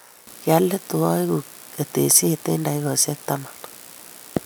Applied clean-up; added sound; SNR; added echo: none; none; none; none.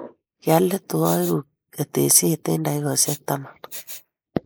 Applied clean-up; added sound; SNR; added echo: neural mask model Resemble Enhance denoiser.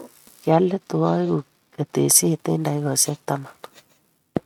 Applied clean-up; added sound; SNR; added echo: neural mask model RNNoise.